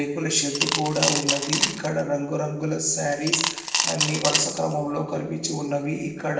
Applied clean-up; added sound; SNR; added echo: none; Coin (dropping) / Glass; 0 dB; reverberation time 0.9 s.